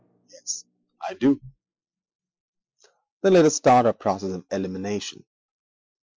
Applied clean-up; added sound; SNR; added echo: classical method Wiener filter.